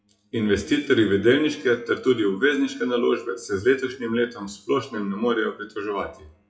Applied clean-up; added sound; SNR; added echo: classical method WPE with log-MMSE.